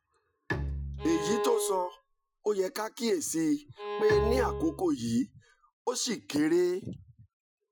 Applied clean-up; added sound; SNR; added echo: classical method Wiener filter.